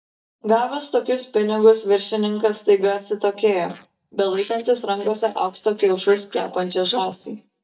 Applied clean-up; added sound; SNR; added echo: neural mask model DeepFilterNet 3.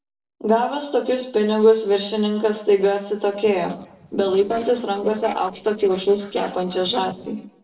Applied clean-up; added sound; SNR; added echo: neural separator model SepFormer DNS4.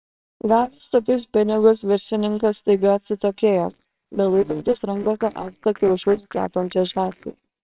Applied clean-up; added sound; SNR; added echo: neural separator model SepFormer WHAMR!.